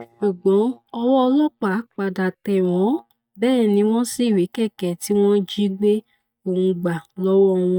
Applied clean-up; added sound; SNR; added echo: neural mask model DeepFilterNet 3.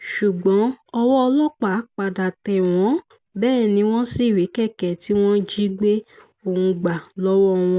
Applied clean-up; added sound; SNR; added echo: none; none; none; none.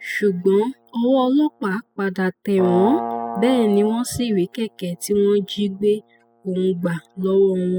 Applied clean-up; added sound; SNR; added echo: classical method spectral subtraction.